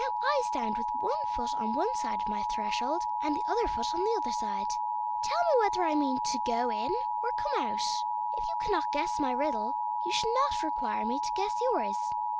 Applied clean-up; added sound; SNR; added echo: none; Alarm; -2 dB; none.